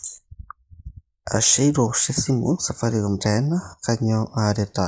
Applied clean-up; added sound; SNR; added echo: neural mask model Resemble Enhance denoiser.